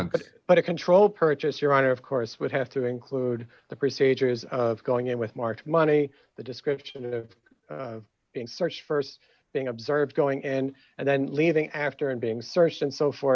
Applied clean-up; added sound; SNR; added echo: none; none; none; none.